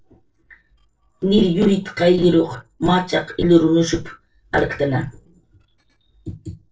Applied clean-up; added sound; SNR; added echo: neural separator model SepFormer DNS4.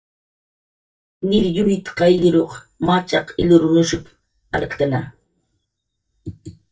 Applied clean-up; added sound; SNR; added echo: neural mask model DeepFilterNet 3.